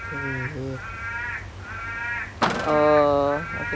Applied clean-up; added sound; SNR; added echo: none; Rain / Frog + Car; 5 dB; none.